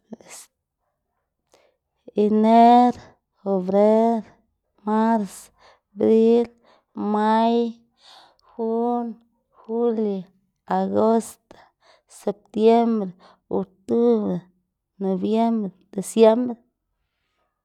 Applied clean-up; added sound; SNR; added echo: none; none; none; none.